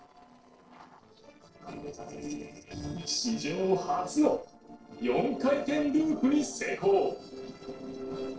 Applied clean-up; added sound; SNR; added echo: neural separator model SepFormer DNS4.